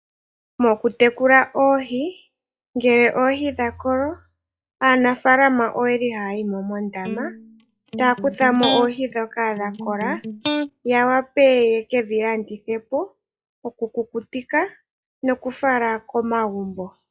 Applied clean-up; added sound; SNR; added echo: classical method log-MMSE.